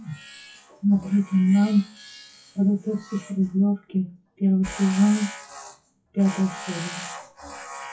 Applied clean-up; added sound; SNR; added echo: classical method WPE with log-MMSE.